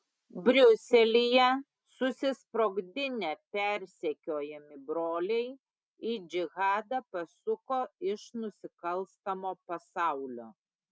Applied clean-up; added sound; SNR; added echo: none; none; none; none.